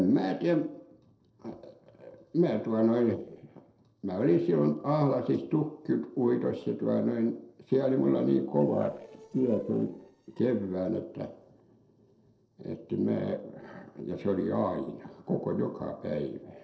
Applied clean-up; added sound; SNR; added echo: neural separator model SepFormer DNS4.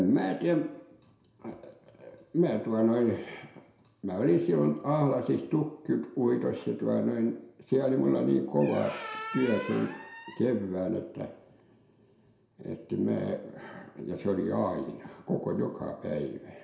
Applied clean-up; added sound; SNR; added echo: none; Squeak; 12 dB; reverberation time 0.6 s.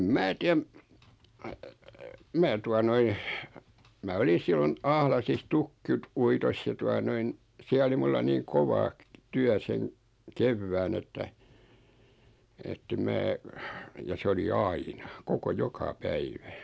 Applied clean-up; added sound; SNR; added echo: none; none; none; none.